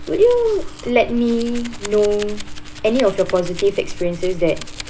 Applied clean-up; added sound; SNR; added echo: none; Domestic sounds, home sounds; 9 dB; none.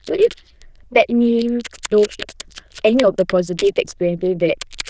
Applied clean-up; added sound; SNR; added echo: neural diffusion model UNIVERSE++.